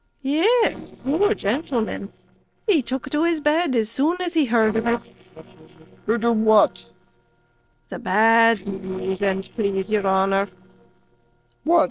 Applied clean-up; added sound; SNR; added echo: neural separator model SepFormer DNS4.